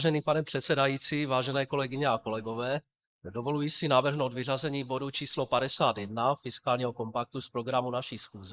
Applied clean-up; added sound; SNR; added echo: neural mask model Resemble Enhance denoiser.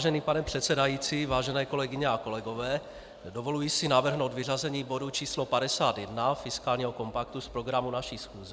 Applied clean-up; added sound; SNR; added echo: none; none; none; none.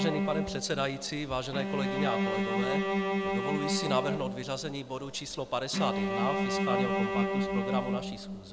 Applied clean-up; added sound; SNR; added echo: none; Bowed string instrument; -3 dB; none.